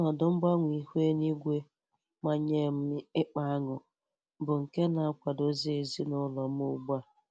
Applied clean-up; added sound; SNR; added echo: none; none; none; none.